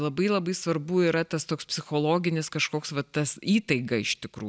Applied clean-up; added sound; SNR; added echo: none; none; none; none.